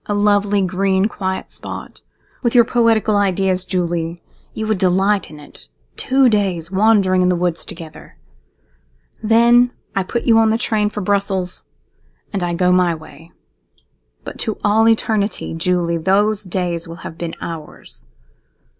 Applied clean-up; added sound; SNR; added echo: none; none; none; none.